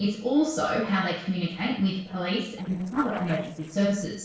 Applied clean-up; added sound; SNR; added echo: neural separator model SepFormer DNS4.